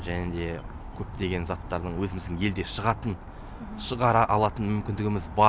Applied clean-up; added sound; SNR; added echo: none; none; none; none.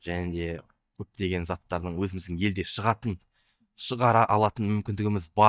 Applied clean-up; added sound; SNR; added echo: neural mask model DeepFilterNet 3.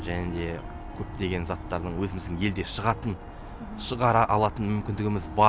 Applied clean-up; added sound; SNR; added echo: none; Harp; 19 dB; none.